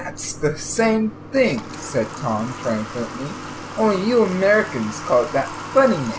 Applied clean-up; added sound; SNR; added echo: none; Water tap, faucet / Water; 12 dB; none.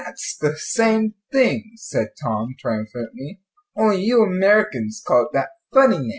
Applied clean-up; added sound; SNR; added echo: none; none; none; none.